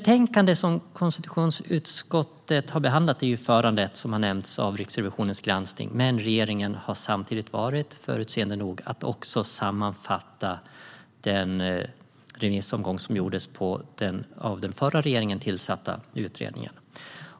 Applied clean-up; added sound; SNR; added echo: none; none; none; none.